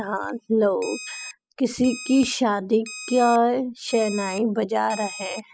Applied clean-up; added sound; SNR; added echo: classical method spectral subtraction.